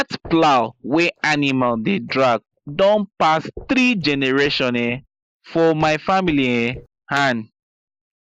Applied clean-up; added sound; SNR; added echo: neural mask model Resemble Enhance denoiser.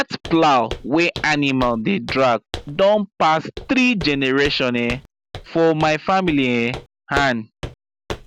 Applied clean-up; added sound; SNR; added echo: none; Walk, footsteps; 15 dB; none.